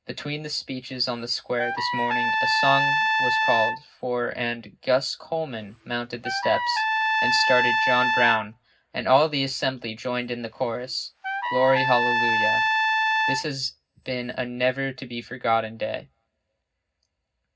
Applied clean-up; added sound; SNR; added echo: none; Trumpet; -2 dB; reverberation time 0.4 s.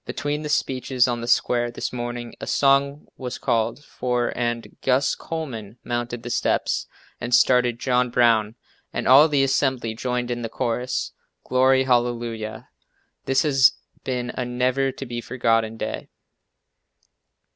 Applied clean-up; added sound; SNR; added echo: none; none; none; none.